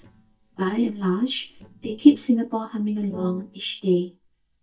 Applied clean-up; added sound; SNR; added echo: neural mask model DeepFilterNet 3.